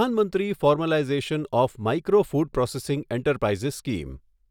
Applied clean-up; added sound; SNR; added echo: none; none; none; none.